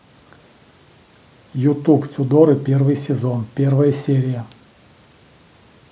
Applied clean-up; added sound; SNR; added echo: none; none; none; none.